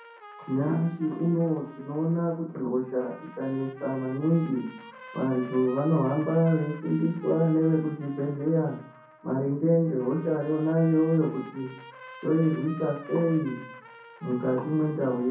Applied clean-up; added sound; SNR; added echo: none; Trumpet; 20 dB; reverberation time 0.6 s.